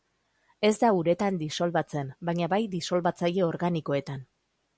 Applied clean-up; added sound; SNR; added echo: none; none; none; none.